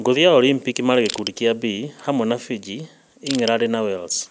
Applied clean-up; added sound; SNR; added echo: none; Crushing; 11 dB; none.